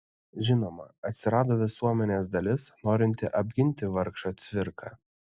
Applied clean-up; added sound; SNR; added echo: none; none; none; none.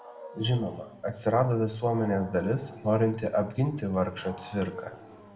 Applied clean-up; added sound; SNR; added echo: none; Wild animals; 19 dB; reverberation time 1.0 s.